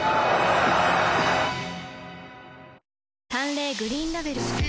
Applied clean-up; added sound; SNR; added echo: none; none; none; none.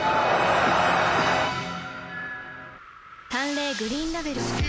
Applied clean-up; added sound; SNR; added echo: none; Wind; 14 dB; none.